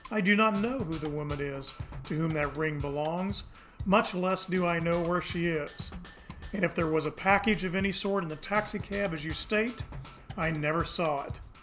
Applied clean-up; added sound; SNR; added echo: none; Percussion; 13 dB; none.